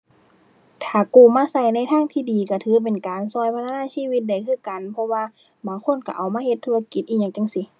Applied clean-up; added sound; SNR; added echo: none; none; none; none.